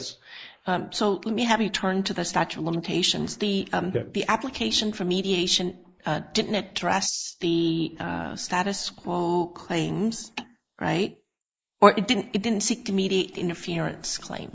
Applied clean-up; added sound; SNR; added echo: neural mask model Resemble Enhance denoiser.